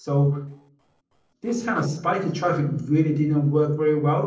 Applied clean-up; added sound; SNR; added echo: neural separator model SepFormer DNS4.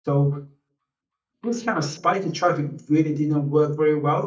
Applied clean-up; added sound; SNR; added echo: neural mask model DeepFilterNet 3.